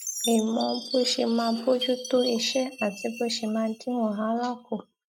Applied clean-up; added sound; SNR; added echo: neural mask model RNNoise.